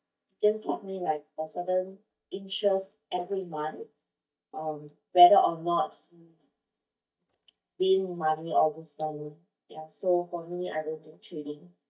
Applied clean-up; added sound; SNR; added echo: neural mask model DeepFilterNet 3.